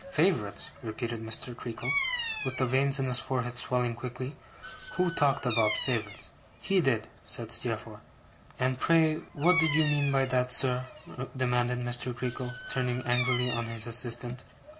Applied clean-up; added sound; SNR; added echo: none; Bird vocalization, bird call, bird song; 10 dB; none.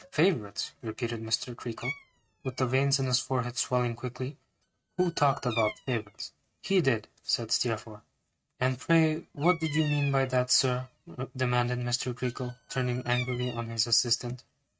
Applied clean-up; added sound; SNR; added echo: neural mask model RNNoise.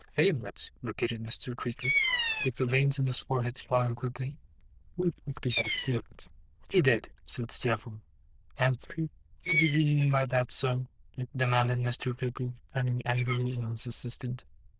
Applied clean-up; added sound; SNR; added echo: neural diffusion model UNIVERSE++.